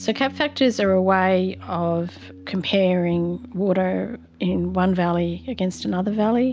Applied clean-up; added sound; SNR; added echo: none; none; none; none.